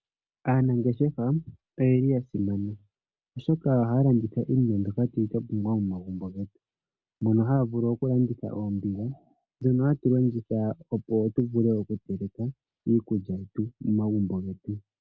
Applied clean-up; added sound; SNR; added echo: none; none; none; none.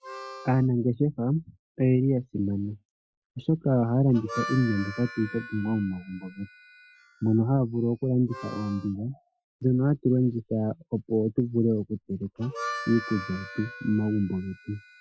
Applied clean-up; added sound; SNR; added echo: classical method Wiener filter.